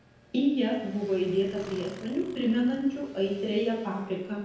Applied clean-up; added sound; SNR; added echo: none; Motorcycle; 20 dB; reverberation time 1.0 s.